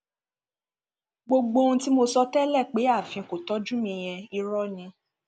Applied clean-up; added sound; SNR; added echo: none; none; none; none.